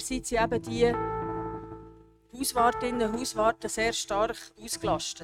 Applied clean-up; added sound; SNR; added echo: neural mask model RNNoise.